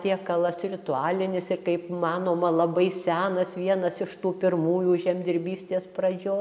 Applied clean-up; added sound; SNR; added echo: none; none; none; none.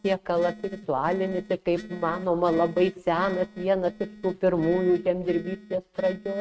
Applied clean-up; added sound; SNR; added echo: neural mask model RNNoise.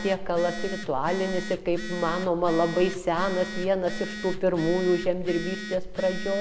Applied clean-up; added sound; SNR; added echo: none; Telephone; 7 dB; none.